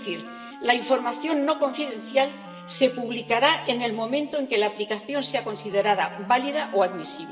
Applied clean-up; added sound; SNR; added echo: none; Wind instrument, woodwind instrument; 16 dB; reverberation time 2.5 s.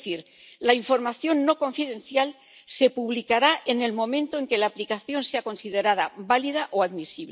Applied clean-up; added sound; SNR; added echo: none; none; none; none.